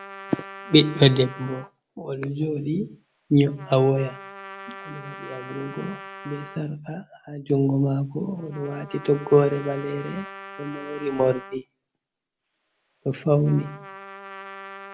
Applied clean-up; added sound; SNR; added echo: none; Trumpet; 17 dB; none.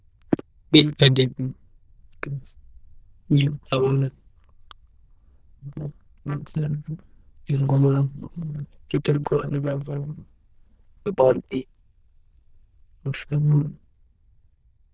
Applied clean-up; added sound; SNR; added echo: neural diffusion model UNIVERSE++.